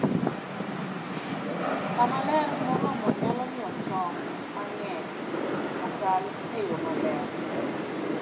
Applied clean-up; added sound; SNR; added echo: none; Rain; -3 dB; reverberation time 1.0 s.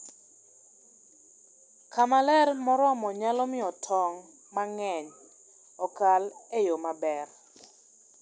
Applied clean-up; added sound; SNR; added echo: none; none; none; none.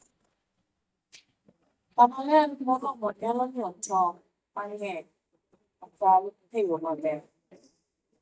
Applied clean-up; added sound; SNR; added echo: neural mask model DeepFilterNet 3.